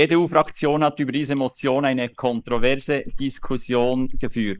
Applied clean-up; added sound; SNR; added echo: neural mask model Resemble Enhance denoiser.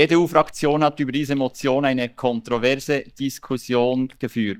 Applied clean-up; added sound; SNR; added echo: neural mask model DeepFilterNet 3.